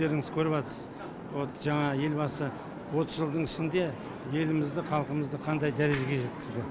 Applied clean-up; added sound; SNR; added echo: none; none; none; none.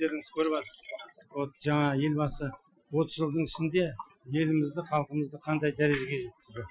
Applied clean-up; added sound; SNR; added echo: classical method Wiener filter.